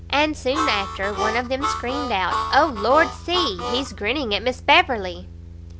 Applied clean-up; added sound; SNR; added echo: none; Harmonica; 5 dB; none.